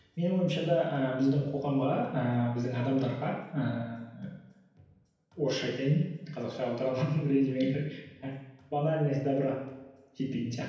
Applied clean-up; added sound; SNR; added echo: none; none; none; reverberation time 0.9 s.